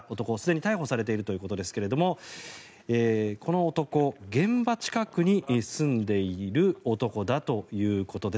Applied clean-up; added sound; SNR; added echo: none; none; none; none.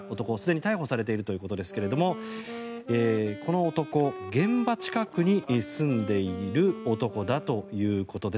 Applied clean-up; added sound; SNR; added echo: none; Wind instrument, woodwind instrument; 13 dB; none.